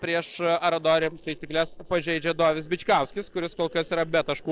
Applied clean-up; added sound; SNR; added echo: neural separator model SepFormer DNS4.